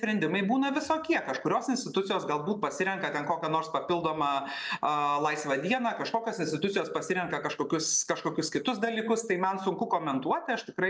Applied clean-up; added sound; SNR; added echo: none; none; none; none.